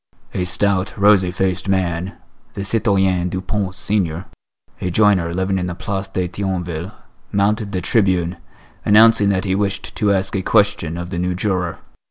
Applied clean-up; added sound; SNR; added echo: none; none; none; none.